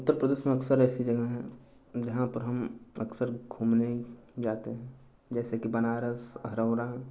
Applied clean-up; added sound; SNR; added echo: none; none; none; none.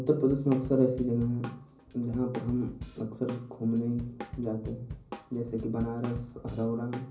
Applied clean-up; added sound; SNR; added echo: none; Drum kit; 13 dB; reverberation time 0.5 s.